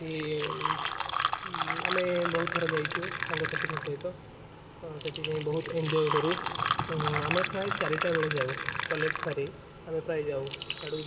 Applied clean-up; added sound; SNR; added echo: none; Fill (with liquid); 1 dB; reverberation time 2.4 s.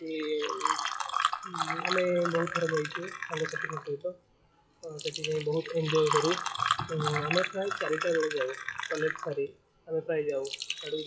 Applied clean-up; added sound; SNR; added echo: classical method WPE with log-MMSE.